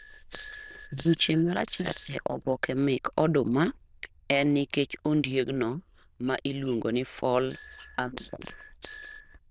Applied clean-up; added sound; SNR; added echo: neural diffusion model UNIVERSE++.